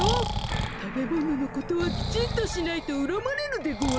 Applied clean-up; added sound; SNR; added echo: none; Breathing; 3 dB; none.